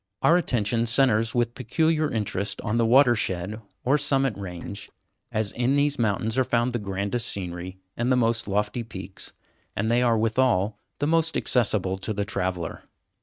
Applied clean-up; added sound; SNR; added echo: neural mask model RNNoise.